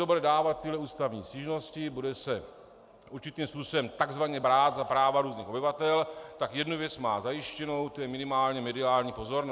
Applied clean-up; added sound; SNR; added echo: none; none; none; none.